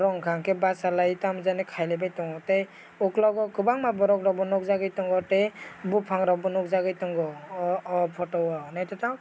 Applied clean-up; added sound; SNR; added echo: none; none; none; none.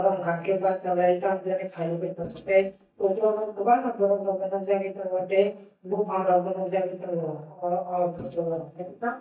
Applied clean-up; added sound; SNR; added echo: neural mask model DeepFilterNet 3.